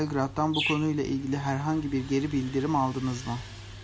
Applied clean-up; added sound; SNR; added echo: none; none; none; none.